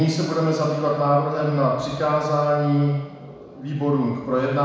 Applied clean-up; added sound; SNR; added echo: none; none; none; reverberation time 1.1 s.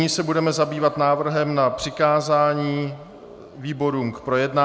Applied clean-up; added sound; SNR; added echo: none; none; none; none.